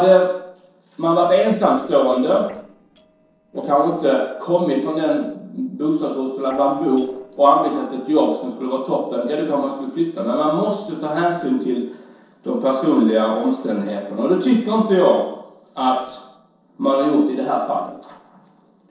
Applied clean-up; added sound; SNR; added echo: neural separator model SepFormer DNS4.